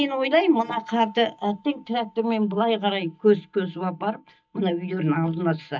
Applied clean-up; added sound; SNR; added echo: neural mask model DeepFilterNet 3.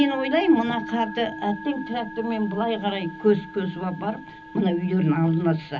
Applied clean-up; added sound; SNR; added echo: none; Musical instrument; 14 dB; reverberation time 0.4 s.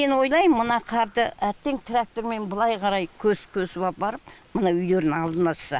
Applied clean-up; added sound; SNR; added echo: none; none; none; none.